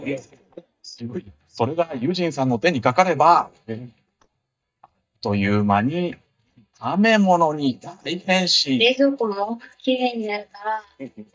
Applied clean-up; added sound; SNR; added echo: neural mask model DeepFilterNet 3.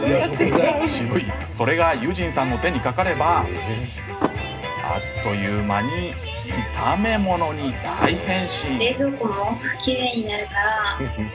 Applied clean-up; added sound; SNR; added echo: none; Car; 13 dB; reverberation time 0.2 s.